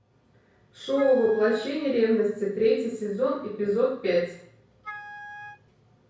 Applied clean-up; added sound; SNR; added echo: none; Wind instrument, woodwind instrument; 16 dB; reverberation time 0.6 s.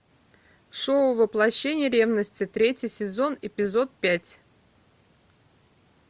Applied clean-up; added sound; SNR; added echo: none; none; none; none.